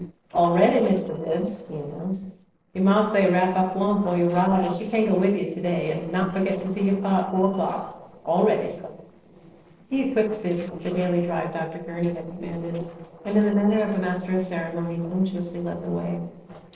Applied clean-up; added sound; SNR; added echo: neural separator model SepFormer DNS4.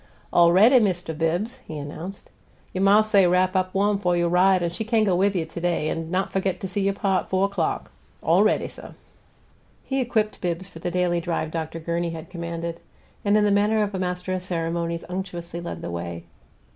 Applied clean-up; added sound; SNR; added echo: none; none; none; none.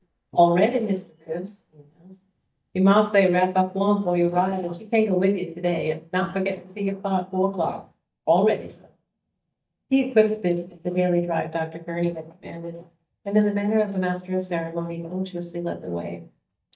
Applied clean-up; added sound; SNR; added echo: neural mask model DeepFilterNet 3.